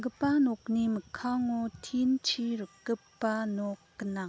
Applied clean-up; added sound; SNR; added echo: none; none; none; none.